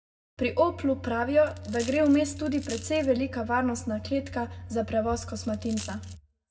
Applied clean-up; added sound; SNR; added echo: none; Coin (dropping); 18 dB; reverberation time 0.4 s.